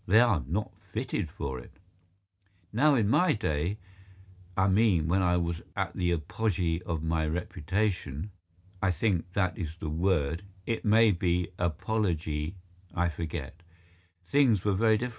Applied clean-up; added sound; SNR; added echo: none; none; none; none.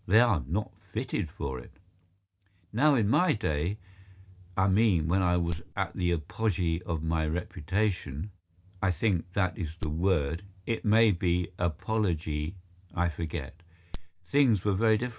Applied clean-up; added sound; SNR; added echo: none; Crack; 14 dB; none.